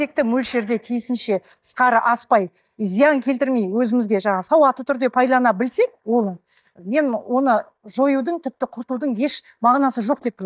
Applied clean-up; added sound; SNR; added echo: neural mask model DeepFilterNet 3.